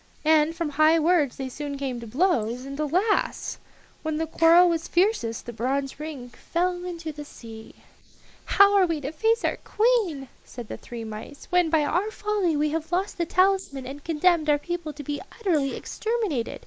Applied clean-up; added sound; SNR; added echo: neural mask model Resemble Enhance denoiser.